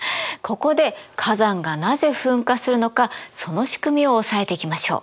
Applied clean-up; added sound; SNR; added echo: none; none; none; none.